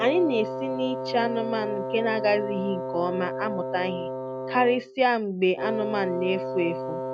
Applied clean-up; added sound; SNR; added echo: none; Wind instrument, woodwind instrument; 5 dB; none.